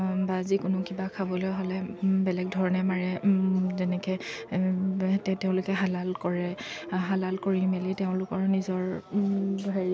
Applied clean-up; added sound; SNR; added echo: none; none; none; none.